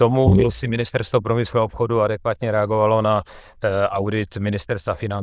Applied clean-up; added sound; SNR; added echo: neural diffusion model UNIVERSE++.